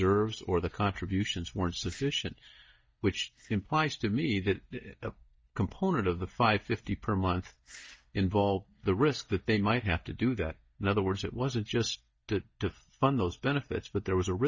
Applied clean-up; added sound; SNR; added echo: neural mask model DeepFilterNet 3.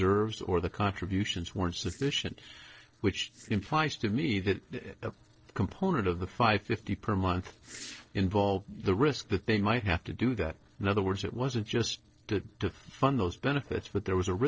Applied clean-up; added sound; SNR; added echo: neural separator model SepFormer DNS4.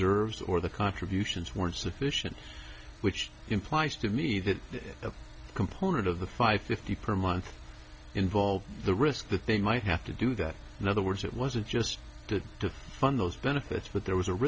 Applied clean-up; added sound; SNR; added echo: none; none; none; none.